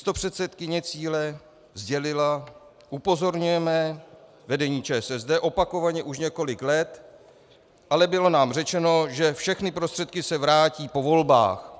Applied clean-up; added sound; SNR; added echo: none; none; none; none.